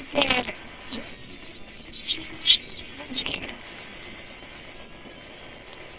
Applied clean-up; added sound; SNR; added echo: neural separator model SepFormer WHAMR!.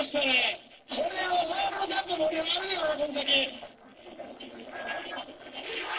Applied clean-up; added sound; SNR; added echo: neural separator model SepFormer DNS4.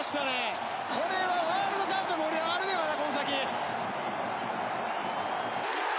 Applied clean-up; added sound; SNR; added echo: none; none; none; none.